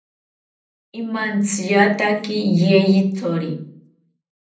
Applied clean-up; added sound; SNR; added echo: none; none; none; reverberation time 0.6 s.